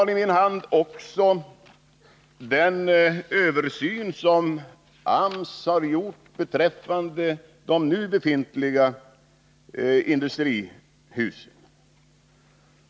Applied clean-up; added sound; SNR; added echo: none; none; none; none.